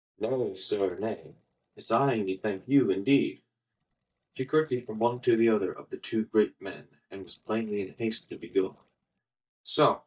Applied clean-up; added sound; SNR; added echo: neural mask model DeepFilterNet 3.